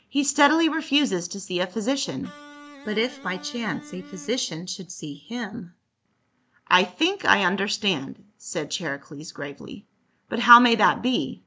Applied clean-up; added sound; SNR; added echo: none; Electric guitar; 20 dB; none.